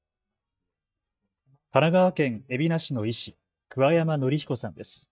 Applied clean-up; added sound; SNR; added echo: neural mask model DeepFilterNet 3.